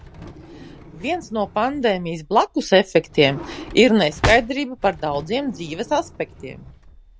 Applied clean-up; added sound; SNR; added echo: none; Drawer open or close; 13 dB; none.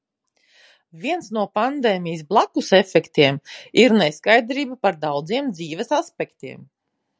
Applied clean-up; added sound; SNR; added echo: none; none; none; none.